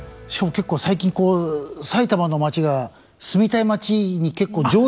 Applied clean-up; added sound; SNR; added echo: none; none; none; none.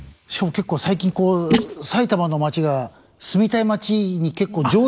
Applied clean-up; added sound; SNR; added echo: neural mask model Resemble Enhance denoiser.